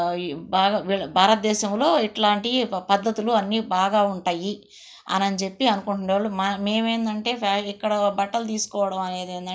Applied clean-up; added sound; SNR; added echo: none; none; none; none.